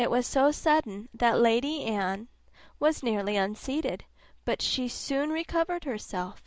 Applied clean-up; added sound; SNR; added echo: none; none; none; none.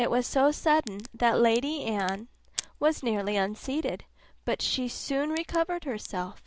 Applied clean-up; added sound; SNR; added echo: none; Crack; 20 dB; none.